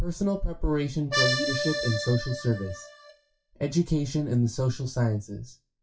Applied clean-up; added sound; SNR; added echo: classical method WPE with log-MMSE.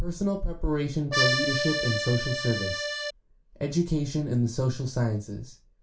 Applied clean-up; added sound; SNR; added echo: none; Accordion; 0 dB; reverberation time 0.3 s.